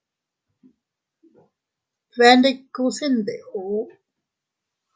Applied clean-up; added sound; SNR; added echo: none; none; none; none.